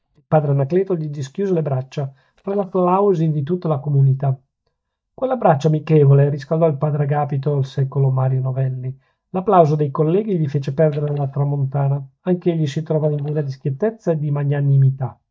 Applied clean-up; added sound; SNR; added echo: neural mask model DeepFilterNet 3.